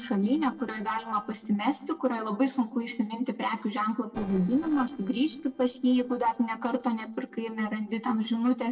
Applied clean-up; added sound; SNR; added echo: neural separator model SepFormer DNS4.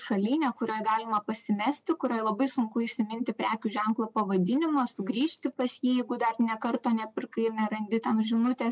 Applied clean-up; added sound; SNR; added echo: none; none; none; none.